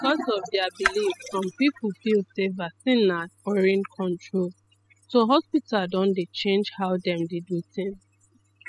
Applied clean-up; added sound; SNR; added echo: classical method spectral subtraction.